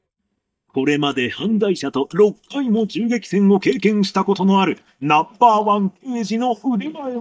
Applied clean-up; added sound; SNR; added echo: neural mask model DeepFilterNet 3.